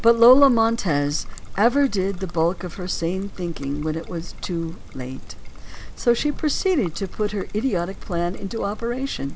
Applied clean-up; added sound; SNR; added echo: none; Trickle, dribble; 7 dB; none.